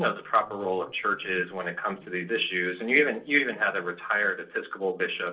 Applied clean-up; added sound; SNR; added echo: neural separator model SepFormer DNS4.